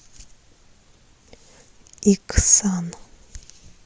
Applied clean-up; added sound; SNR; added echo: none; none; none; none.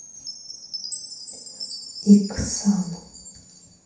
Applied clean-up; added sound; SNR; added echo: none; Chime; 13 dB; reverberation time 0.7 s.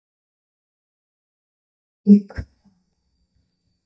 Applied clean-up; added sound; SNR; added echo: neural mask model DeepFilterNet 3.